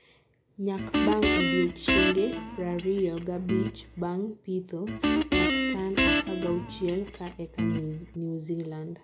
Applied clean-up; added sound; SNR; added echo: none; Guitar; -2 dB; none.